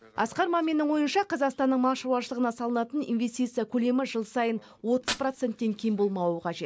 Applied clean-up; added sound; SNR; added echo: none; Fire; 19 dB; none.